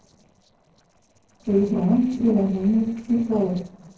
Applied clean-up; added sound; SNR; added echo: neural separator model SepFormer DNS4.